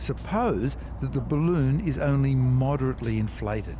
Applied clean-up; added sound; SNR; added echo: none; Dog; 11 dB; none.